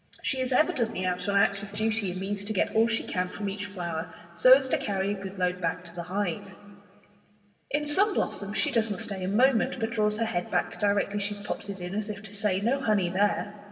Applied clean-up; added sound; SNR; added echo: none; none; none; reverberation time 2.0 s.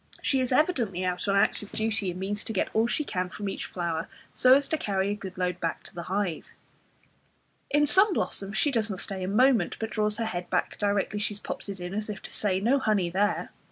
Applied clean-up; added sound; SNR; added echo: none; none; none; none.